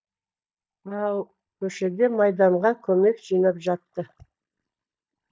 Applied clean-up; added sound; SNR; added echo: neural mask model DeepFilterNet 3.